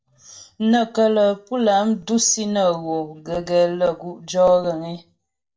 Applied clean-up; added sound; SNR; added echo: none; none; none; reverberation time 0.3 s.